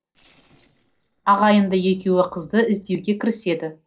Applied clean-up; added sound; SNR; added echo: neural separator model SepFormer DNS4.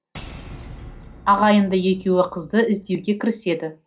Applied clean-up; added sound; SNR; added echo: none; Shatter / Boom; 19 dB; reverberation time 0.3 s.